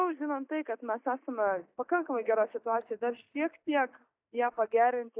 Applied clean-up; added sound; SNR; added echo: neural mask model DeepFilterNet 3.